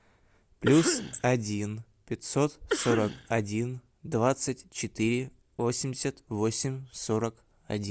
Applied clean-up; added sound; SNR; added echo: none; Cough; 5 dB; none.